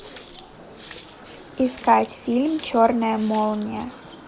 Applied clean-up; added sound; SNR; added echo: none; Water tap, faucet + Bird; 16 dB; none.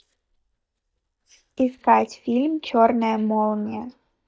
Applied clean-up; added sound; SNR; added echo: neural mask model DeepFilterNet 3.